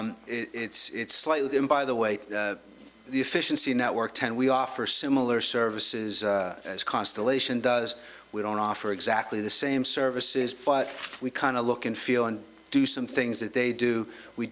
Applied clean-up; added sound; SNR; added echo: none; none; none; none.